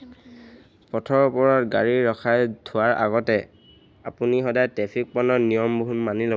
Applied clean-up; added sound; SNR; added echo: none; none; none; none.